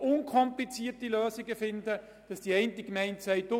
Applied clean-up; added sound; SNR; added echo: none; none; none; none.